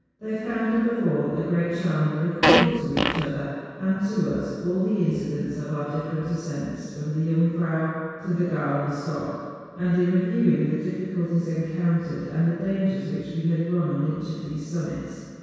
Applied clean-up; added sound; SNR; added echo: none; Fart; -4 dB; reverberation time 2.0 s.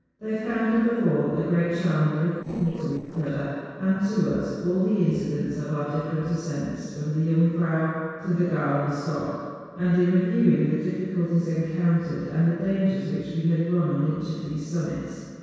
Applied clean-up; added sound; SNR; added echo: neural separator model SepFormer DNS4.